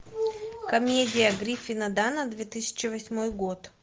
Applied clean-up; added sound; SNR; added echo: none; none; none; none.